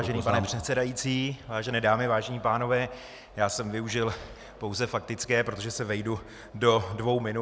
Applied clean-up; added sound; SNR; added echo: none; none; none; none.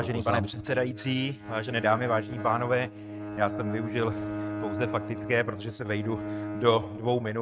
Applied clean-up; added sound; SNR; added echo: neural mask model RNNoise.